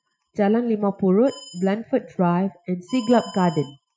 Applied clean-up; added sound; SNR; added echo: classical method Wiener filter.